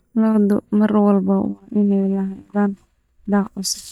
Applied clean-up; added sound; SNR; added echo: neural mask model DeepFilterNet 3.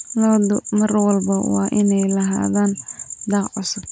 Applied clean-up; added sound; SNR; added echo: none; none; none; none.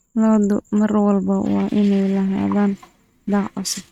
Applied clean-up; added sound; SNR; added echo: neural mask model RNNoise.